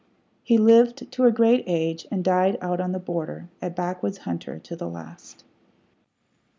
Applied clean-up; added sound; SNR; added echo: none; none; none; none.